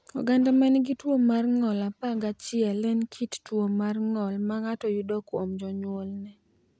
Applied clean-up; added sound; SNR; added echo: none; none; none; none.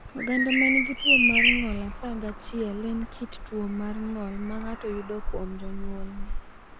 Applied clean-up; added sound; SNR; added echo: none; Bird vocalization, bird call, bird song; -3 dB; none.